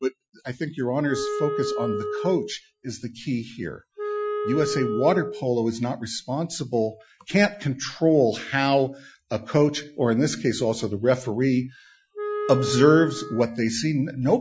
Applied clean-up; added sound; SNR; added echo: classical method Wiener filter.